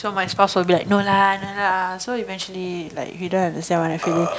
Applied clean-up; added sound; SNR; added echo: none; none; none; none.